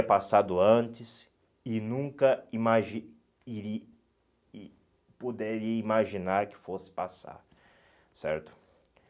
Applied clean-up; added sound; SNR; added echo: none; none; none; none.